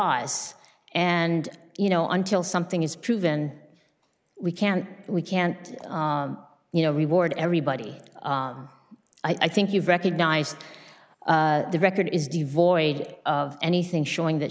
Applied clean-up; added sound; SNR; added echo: none; none; none; none.